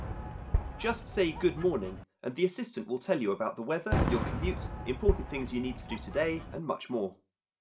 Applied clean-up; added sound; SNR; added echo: none; Fireworks; 3 dB; reverberation time 0.2 s.